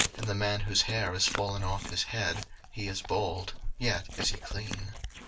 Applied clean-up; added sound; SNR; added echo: none; Chewing, mastication; 8 dB; reverberation time 0.2 s.